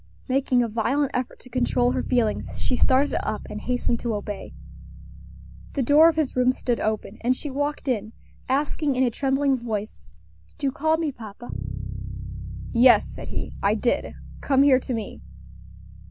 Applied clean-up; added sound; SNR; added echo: none; Bass guitar; 12 dB; none.